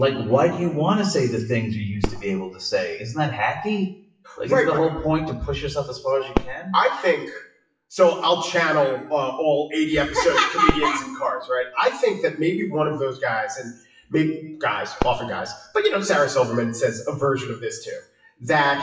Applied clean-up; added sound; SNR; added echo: classical method WPE with log-MMSE.